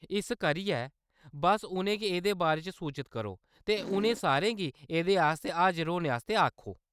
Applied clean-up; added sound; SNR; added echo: neural mask model RNNoise.